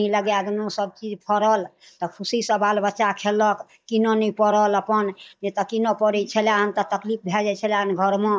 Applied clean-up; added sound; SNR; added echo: neural mask model DeepFilterNet 3.